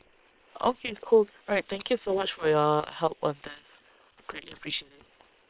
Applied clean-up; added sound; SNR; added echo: neural separator model SepFormer WHAM!.